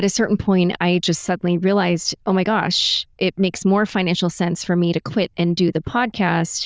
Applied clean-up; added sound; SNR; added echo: neural diffusion model UNIVERSE++.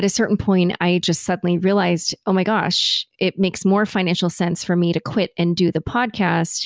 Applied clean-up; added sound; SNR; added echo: none; none; none; none.